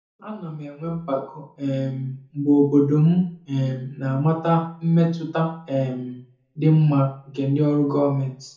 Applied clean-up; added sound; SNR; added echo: none; none; none; reverberation time 0.6 s.